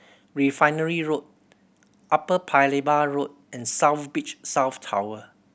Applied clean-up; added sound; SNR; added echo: none; none; none; none.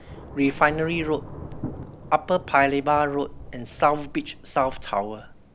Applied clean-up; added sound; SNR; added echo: none; Thunder / Rain; 13 dB; none.